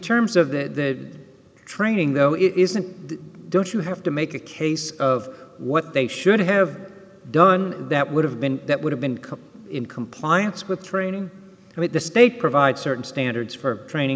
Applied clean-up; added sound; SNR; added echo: none; none; none; none.